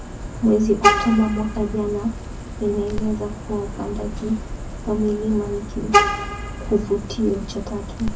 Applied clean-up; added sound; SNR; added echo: none; Vehicle horn, car horn, honking; 2 dB; reverberation time 0.4 s.